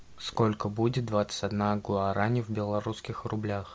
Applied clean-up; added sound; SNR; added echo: none; none; none; none.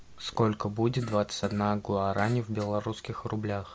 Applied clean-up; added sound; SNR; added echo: none; Fart; 17 dB; none.